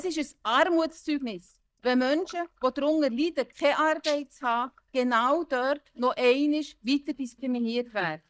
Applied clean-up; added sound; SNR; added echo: neural mask model DeepFilterNet 3.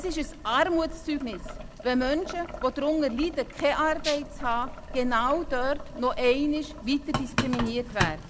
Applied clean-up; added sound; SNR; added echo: none; Boiling + Rattle (instrument); 7 dB; none.